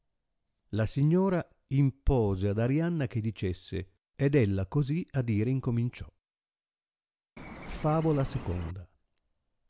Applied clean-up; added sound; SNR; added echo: none; Bird; 13 dB; none.